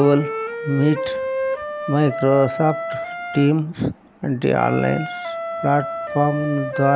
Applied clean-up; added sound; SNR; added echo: none; Wind instrument, woodwind instrument; 7 dB; none.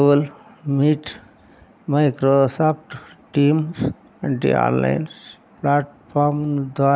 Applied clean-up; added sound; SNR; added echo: none; none; none; none.